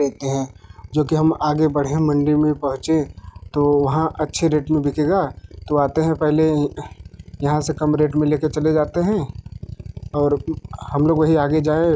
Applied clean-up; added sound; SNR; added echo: classical method log-MMSE.